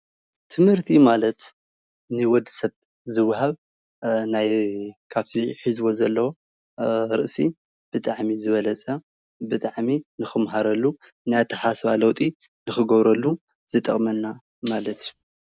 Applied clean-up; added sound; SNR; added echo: none; Tambourine; 4 dB; none.